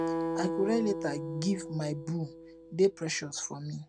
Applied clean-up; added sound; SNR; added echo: none; Acoustic guitar; 5 dB; none.